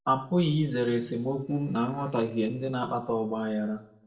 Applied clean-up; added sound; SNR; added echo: neural separator model SepFormer DNS4.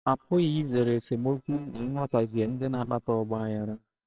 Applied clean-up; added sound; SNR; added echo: neural separator model SepFormer WHAMR!.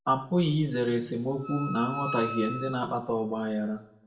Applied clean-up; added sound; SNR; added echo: none; Wind instrument, woodwind instrument; 10 dB; reverberation time 0.6 s.